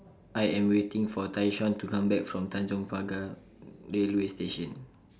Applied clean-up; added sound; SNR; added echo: none; none; none; none.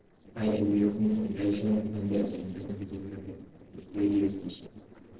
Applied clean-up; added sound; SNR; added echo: neural separator model SepFormer DNS4.